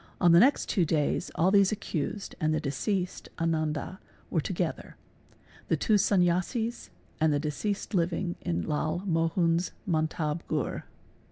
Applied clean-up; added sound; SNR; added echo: none; none; none; none.